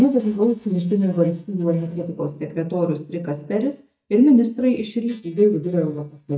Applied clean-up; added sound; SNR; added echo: neural mask model DeepFilterNet 3.